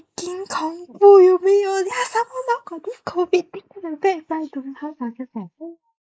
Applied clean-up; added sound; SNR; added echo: neural mask model Resemble Enhance denoiser.